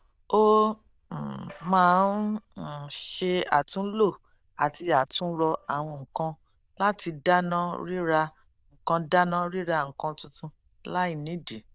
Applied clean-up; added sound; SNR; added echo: neural diffusion model UNIVERSE++.